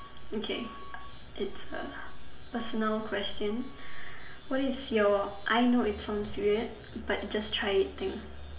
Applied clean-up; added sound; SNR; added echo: none; Alarm / Truck; 18 dB; reverberation time 0.5 s.